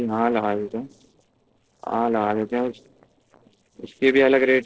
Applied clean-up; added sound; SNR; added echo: neural separator model SepFormer DNS4.